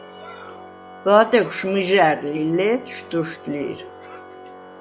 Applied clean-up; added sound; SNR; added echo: none; Organ; 19 dB; none.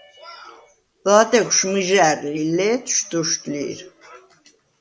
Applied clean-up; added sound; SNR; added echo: none; none; none; none.